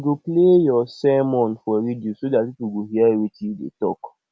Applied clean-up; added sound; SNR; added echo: none; none; none; none.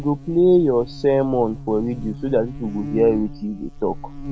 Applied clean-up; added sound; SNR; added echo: none; Buzz; 12 dB; none.